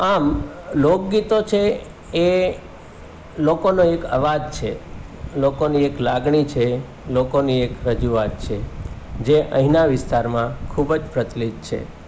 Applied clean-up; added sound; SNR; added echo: none; none; none; none.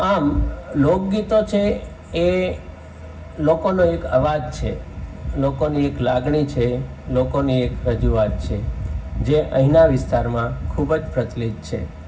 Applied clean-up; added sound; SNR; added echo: none; none; none; reverberation time 0.4 s.